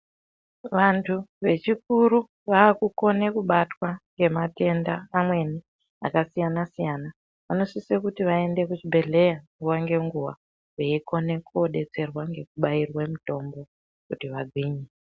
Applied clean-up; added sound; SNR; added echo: none; none; none; none.